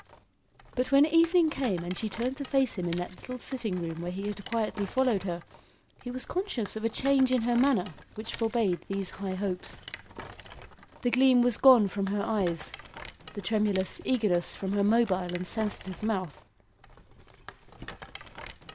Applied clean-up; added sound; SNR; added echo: none; Rattle; 18 dB; none.